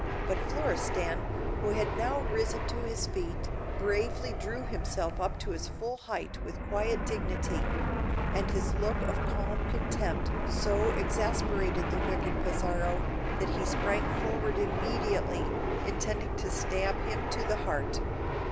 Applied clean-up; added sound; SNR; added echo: none; Fixed-wing aircraft, airplane; -4 dB; none.